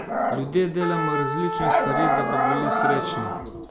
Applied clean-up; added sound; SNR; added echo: none; Trumpet + Growling; -3 dB; none.